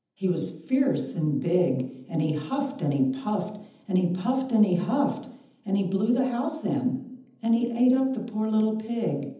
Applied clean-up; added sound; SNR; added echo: none; none; none; reverberation time 0.8 s.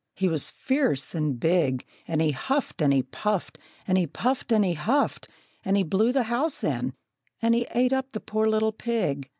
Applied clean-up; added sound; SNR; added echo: none; none; none; none.